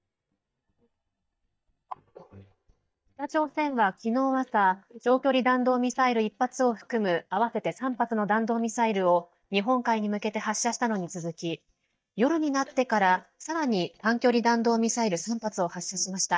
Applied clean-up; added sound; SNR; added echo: neural mask model DeepFilterNet 3.